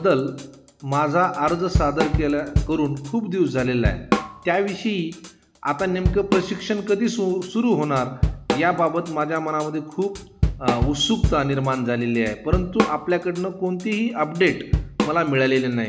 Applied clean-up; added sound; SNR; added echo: none; Drum / Drum kit; 5 dB; none.